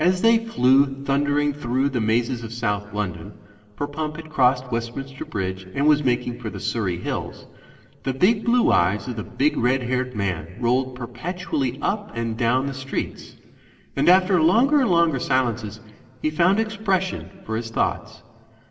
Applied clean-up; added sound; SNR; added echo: none; none; none; reverberation time 2.0 s.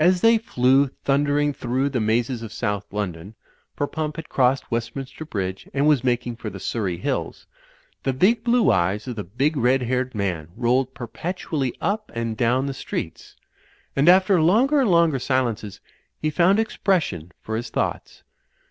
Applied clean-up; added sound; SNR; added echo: none; none; none; none.